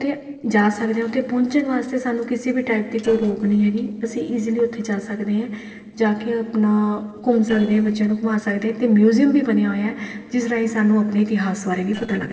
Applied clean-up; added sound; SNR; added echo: neural separator model SepFormer DNS4.